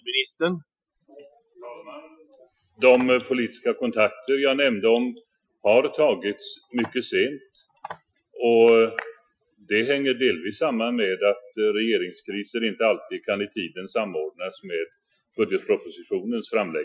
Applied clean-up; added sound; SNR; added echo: classical method Wiener filter.